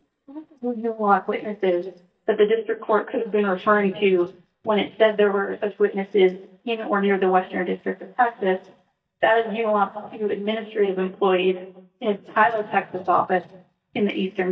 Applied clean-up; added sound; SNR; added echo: neural mask model DeepFilterNet 3.